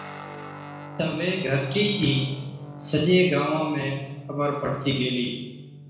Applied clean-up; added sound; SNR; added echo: none; Guitar; 14 dB; reverberation time 1.0 s.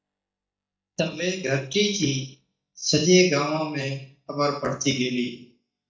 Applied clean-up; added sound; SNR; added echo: neural mask model DeepFilterNet 3.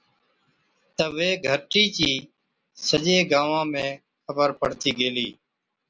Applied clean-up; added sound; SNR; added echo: none; none; none; none.